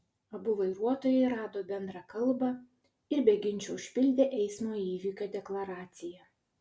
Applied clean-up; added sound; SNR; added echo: none; none; none; none.